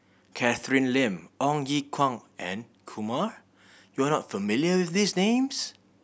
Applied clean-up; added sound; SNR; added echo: none; none; none; none.